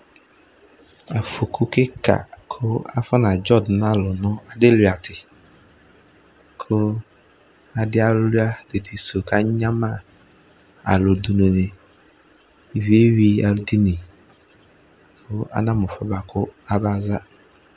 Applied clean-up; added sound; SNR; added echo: none; none; none; none.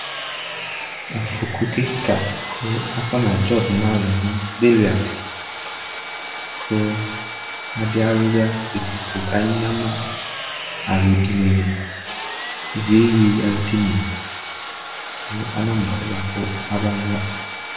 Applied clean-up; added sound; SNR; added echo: none; Sawing; 9 dB; reverberation time 0.8 s.